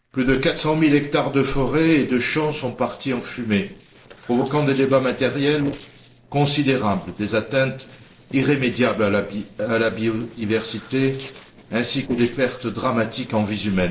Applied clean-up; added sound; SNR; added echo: neural separator model SepFormer DNS4.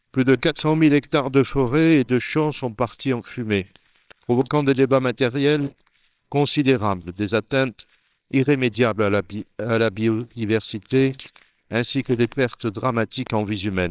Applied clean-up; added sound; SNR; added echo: neural separator model SepFormer WHAMR!.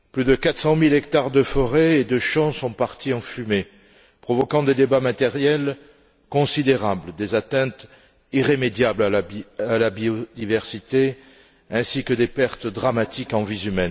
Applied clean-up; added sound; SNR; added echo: none; none; none; none.